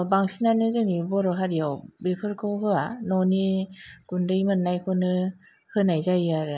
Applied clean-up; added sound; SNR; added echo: none; none; none; none.